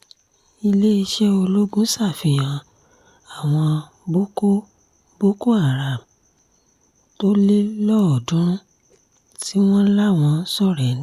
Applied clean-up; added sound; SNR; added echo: none; none; none; none.